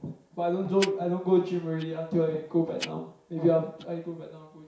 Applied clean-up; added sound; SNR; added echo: none; Tick-tock; 18 dB; reverberation time 0.6 s.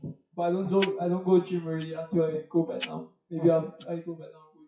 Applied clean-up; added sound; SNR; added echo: classical method WPE with log-MMSE.